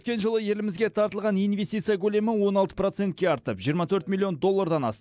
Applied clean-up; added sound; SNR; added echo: none; none; none; none.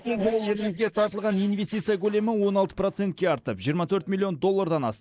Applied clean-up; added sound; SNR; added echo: neural mask model Resemble Enhance denoiser.